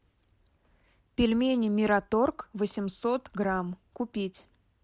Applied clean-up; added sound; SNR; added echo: none; none; none; none.